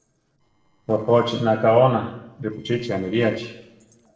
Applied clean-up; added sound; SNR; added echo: neural separator model SepFormer DNS4.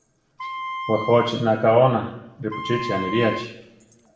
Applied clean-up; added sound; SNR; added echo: none; Wind instrument, woodwind instrument; 10 dB; reverberation time 0.8 s.